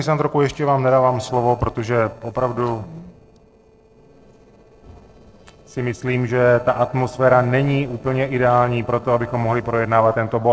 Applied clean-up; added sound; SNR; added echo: neural separator model SepFormer DNS4.